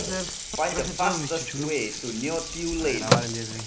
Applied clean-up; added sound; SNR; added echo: none; Water tap, faucet + Telephone; -1 dB; none.